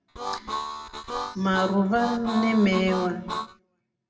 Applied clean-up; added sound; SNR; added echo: none; Harmonica; 8 dB; reverberation time 0.2 s.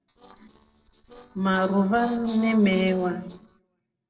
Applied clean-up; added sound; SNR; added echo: neural separator model SepFormer DNS4.